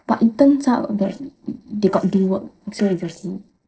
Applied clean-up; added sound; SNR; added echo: neural separator model SepFormer DNS4.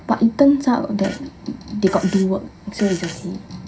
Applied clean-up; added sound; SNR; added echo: none; Fart; 17 dB; reverberation time 0.3 s.